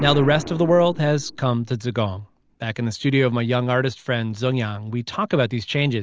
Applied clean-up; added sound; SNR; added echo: none; Explosion; 18 dB; none.